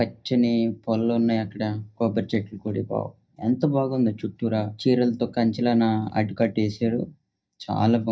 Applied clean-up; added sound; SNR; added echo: neural mask model DeepFilterNet 3.